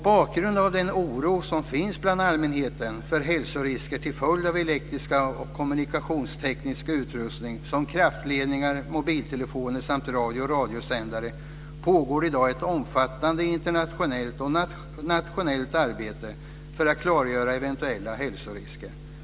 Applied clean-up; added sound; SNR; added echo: none; none; none; none.